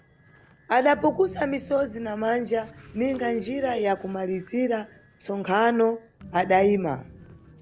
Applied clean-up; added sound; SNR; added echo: none; Train; 19 dB; none.